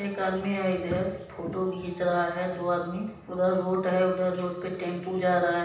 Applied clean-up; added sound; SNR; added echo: none; none; none; reverberation time 0.9 s.